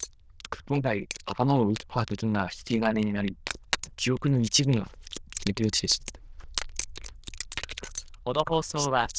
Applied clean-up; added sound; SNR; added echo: neural diffusion model UNIVERSE++.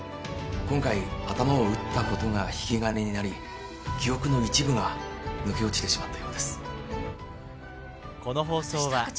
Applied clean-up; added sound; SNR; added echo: none; none; none; none.